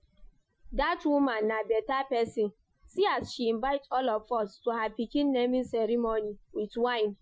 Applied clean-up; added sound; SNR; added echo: classical method Wiener filter.